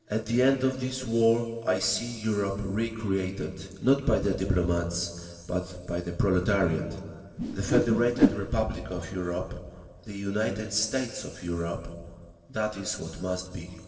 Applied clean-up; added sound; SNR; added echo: neural separator model SepFormer DNS4.